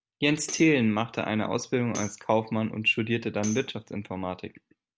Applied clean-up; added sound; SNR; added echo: none; Tambourine; 18 dB; none.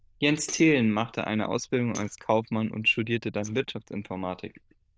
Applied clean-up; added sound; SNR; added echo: neural diffusion model UNIVERSE++.